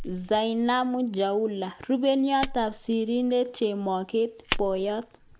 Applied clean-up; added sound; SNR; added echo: none; Fire; 13 dB; none.